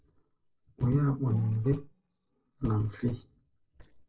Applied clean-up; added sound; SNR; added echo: neural separator model SepFormer DNS4.